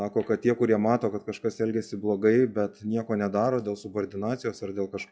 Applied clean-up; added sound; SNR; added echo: classical method log-MMSE.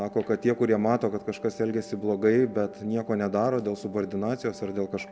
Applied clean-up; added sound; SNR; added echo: none; Wind instrument, woodwind instrument; 20 dB; none.